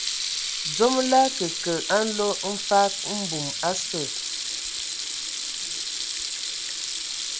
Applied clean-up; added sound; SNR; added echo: none; Sink (filling or washing) / Water tap, faucet; 2 dB; none.